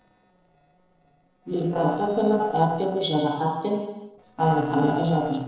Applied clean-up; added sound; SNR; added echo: neural separator model SepFormer DNS4.